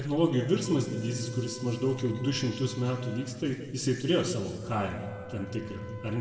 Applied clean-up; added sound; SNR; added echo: none; Wind instrument, woodwind instrument; 17 dB; reverberation time 1.5 s.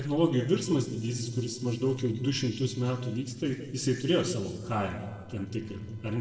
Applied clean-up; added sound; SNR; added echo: neural separator model SepFormer DNS4.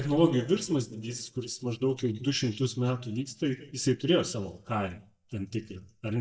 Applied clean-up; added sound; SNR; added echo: neural mask model DeepFilterNet 3.